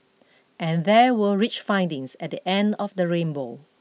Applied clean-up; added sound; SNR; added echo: none; none; none; none.